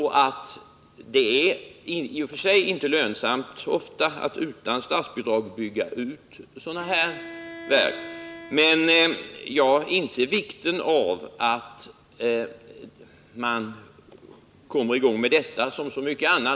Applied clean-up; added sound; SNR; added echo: none; Bowed string instrument; 16 dB; none.